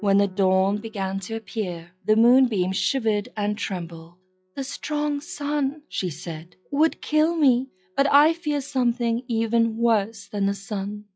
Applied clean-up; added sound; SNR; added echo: classical method log-MMSE.